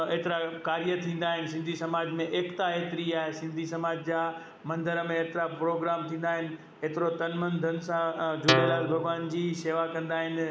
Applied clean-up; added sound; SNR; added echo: none; Guitar; -2 dB; none.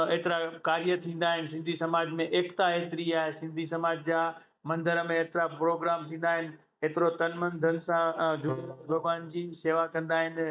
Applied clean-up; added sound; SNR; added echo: neural mask model DeepFilterNet 3.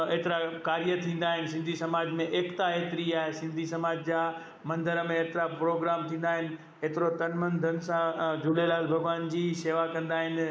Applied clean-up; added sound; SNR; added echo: neural mask model Resemble Enhance denoiser.